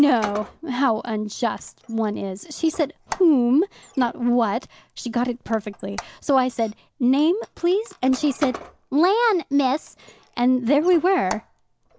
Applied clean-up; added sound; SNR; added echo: none; Squeak; 18 dB; none.